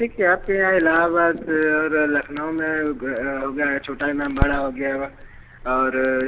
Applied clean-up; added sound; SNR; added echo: none; Crackle; 12 dB; none.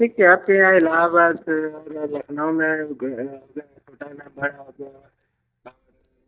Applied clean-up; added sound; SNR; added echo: neural mask model DeepFilterNet 3.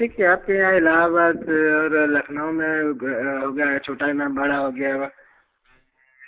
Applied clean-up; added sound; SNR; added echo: neural mask model Resemble Enhance denoiser.